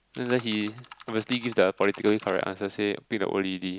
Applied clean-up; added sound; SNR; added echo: none; Computer keyboard; 17 dB; none.